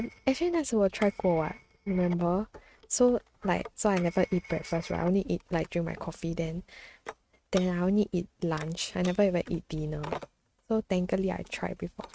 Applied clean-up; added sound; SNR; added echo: neural mask model RNNoise.